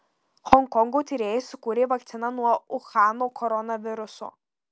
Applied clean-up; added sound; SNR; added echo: none; none; none; none.